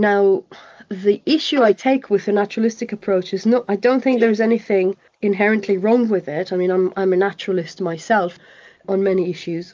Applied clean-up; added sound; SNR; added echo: neural mask model Resemble Enhance denoiser.